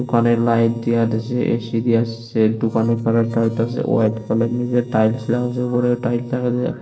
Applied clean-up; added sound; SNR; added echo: neural separator model SepFormer DNS4.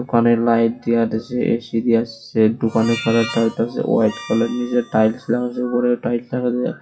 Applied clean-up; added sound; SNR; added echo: classical method WPE with log-MMSE.